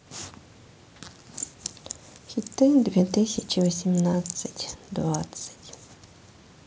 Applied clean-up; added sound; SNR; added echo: none; none; none; none.